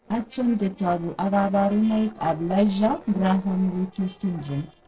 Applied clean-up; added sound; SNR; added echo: neural separator model SepFormer DNS4.